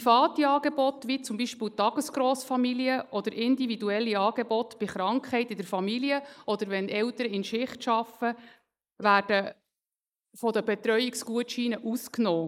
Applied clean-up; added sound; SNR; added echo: neural mask model Resemble Enhance denoiser.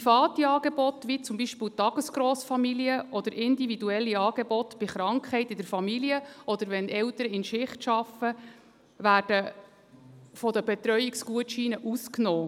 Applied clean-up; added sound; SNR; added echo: none; none; none; none.